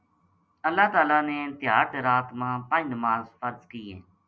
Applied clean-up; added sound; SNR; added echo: none; none; none; none.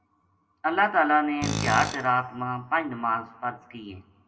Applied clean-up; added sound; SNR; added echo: none; Tools; 6 dB; reverberation time 0.9 s.